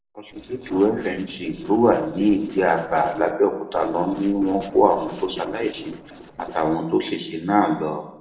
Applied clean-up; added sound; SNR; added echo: neural separator model SepFormer DNS4.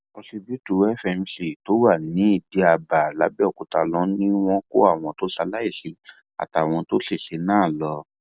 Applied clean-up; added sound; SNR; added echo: none; none; none; none.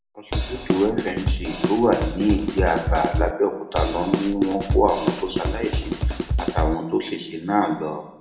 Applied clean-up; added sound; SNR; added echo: none; Drum kit; 1 dB; reverberation time 0.8 s.